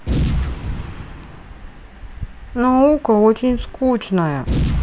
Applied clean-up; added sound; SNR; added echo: none; Boom; 5 dB; none.